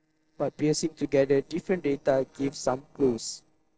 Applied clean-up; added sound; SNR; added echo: neural separator model SepFormer DNS4.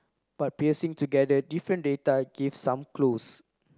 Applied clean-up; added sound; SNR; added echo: none; none; none; none.